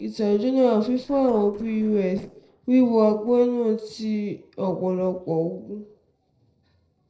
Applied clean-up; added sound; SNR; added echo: neural separator model SepFormer DNS4.